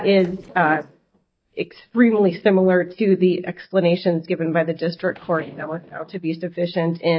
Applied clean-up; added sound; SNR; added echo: neural mask model DeepFilterNet 3.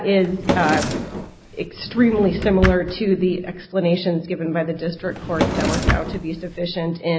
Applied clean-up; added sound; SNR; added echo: none; Drawer open or close + Drawer open or close; 4 dB; none.